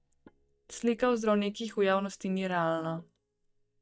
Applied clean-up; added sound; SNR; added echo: neural mask model DeepFilterNet 3.